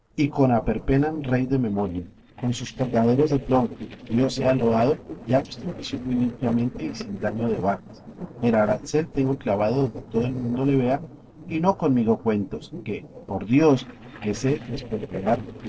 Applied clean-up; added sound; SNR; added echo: neural separator model SepFormer DNS4.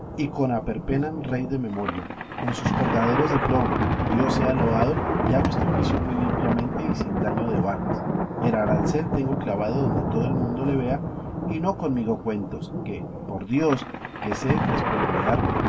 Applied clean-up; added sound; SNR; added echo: none; Thunder; -1 dB; reverberation time 2.0 s.